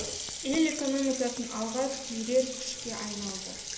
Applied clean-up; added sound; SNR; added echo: none; Water tap, faucet; 7 dB; reverberation time 1.4 s.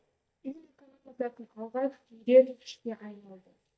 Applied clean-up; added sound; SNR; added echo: neural mask model DeepFilterNet 3.